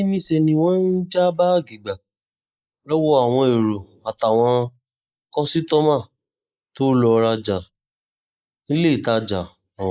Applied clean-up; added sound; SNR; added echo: neural mask model Resemble Enhance denoiser.